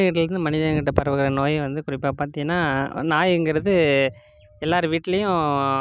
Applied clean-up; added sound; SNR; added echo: none; none; none; none.